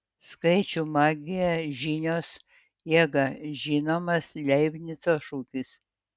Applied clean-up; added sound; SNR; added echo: none; none; none; none.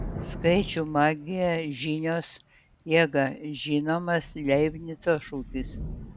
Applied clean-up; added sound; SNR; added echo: none; Thunder / Rain; 13 dB; none.